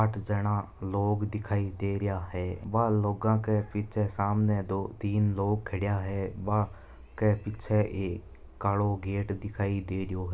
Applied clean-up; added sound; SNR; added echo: none; none; none; none.